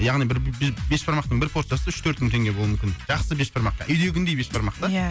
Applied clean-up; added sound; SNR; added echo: none; Hi-hat; 16 dB; none.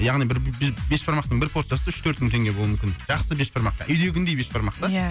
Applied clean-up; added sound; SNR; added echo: none; none; none; none.